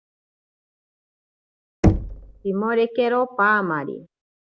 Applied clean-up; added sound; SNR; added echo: none; Knock; 1 dB; none.